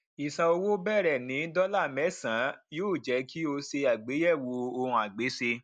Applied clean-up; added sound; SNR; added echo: none; none; none; none.